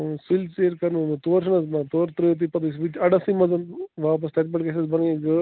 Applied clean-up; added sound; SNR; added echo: none; none; none; none.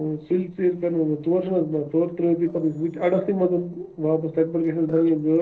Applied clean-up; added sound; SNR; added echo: neural separator model SepFormer DNS4.